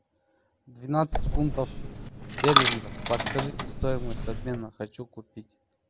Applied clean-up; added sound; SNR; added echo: none; Coin (dropping); -5 dB; none.